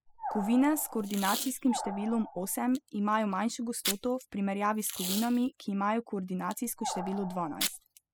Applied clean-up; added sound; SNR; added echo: classical method spectral subtraction.